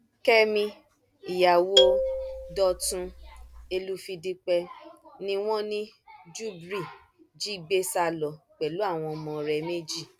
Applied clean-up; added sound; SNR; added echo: none; Marimba, xylophone; -2 dB; none.